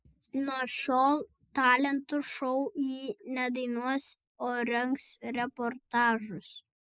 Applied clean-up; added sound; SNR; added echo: neural mask model Resemble Enhance denoiser.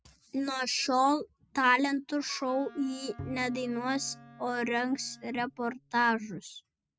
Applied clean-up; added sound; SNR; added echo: none; Wind instrument, woodwind instrument + Bowed string instrument; 18 dB; none.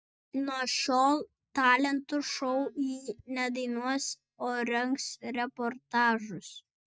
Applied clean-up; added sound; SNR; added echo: neural mask model DeepFilterNet 3.